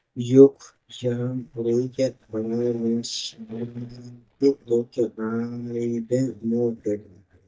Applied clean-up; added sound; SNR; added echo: neural mask model DeepFilterNet 3.